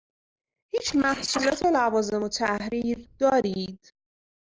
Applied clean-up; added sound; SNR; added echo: neural mask model Resemble Enhance denoiser.